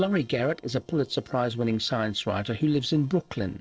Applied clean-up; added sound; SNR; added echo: neural separator model SepFormer DNS4.